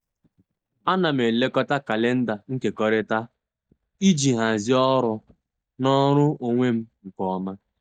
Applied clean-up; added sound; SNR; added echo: neural mask model DeepFilterNet 3.